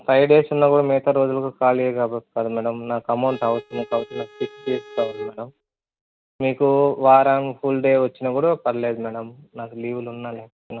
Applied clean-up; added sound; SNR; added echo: neural mask model RNNoise.